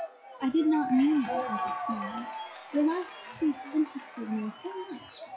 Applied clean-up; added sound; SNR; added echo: classical method log-MMSE.